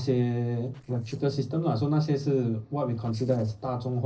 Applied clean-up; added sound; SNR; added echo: neural separator model SepFormer DNS4.